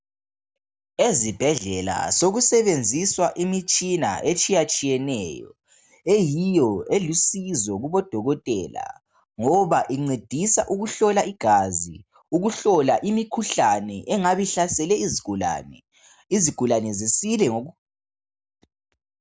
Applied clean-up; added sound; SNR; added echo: none; none; none; none.